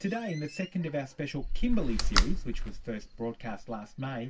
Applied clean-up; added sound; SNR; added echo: none; Slam; -3 dB; reverberation time 0.2 s.